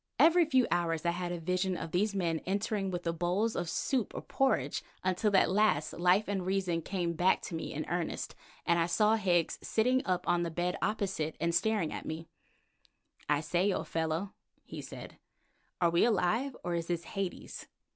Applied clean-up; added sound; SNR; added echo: none; none; none; none.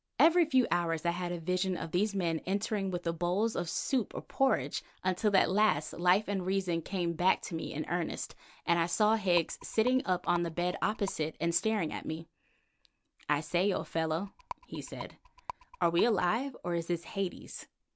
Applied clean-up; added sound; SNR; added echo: none; Rattle; 15 dB; none.